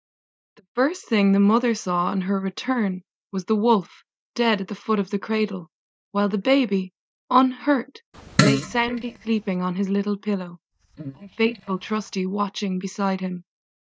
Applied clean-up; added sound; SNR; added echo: neural mask model DeepFilterNet 3.